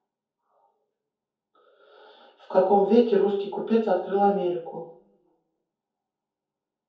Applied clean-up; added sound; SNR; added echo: none; none; none; reverberation time 0.6 s.